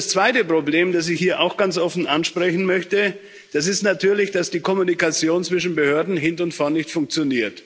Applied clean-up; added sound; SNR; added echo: none; none; none; none.